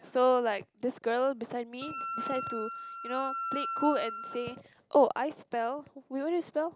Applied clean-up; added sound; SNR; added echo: none; Wind instrument, woodwind instrument; 7 dB; none.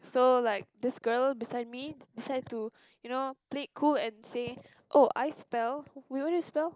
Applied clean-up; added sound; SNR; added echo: neural mask model Resemble Enhance denoiser.